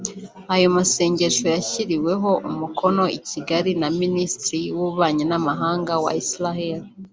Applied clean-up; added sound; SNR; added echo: none; none; none; none.